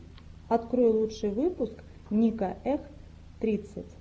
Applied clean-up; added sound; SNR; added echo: none; none; none; none.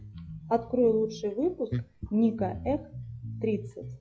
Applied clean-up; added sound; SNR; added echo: classical method log-MMSE.